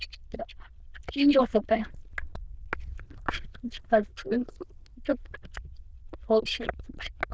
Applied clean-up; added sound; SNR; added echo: neural diffusion model UNIVERSE++.